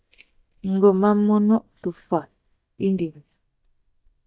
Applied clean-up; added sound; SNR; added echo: neural mask model DeepFilterNet 3.